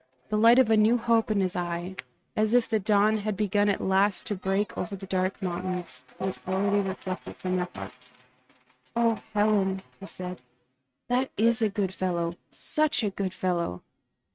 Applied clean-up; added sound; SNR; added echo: neural mask model RNNoise.